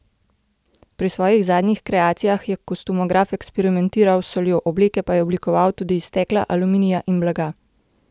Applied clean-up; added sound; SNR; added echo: none; none; none; none.